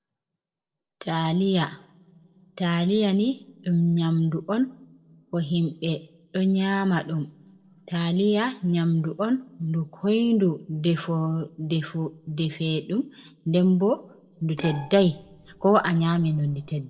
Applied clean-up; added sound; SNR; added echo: neural separator model SepFormer DNS4.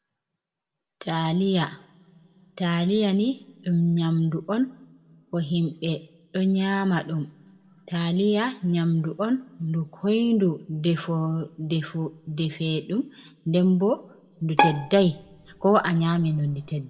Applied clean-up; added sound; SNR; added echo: none; Bowed string instrument; 4 dB; reverberation time 0.8 s.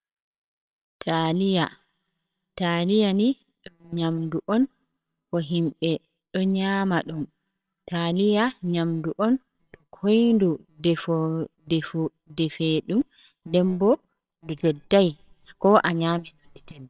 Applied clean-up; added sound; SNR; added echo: neural separator model SepFormer WHAMR!.